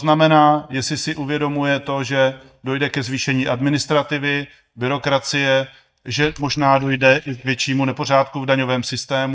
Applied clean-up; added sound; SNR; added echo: neural mask model DeepFilterNet 3.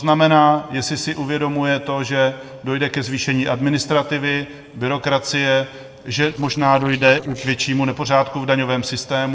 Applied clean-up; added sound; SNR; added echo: neural separator model SepFormer DNS4.